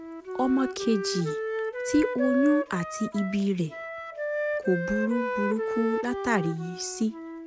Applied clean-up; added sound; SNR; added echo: none; Wind instrument, woodwind instrument; 5 dB; none.